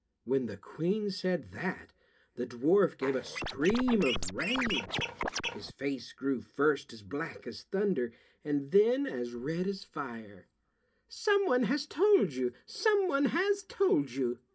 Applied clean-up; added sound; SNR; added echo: none; Scratching (performance technique); 4 dB; reverberation time 0.3 s.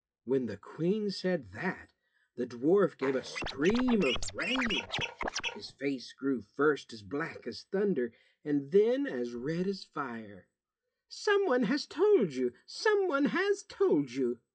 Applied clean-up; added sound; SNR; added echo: classical method WPE with log-MMSE.